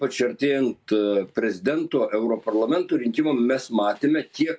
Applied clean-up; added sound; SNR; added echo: none; none; none; none.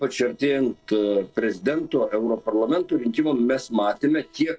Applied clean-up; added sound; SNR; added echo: neural separator model SepFormer DNS4.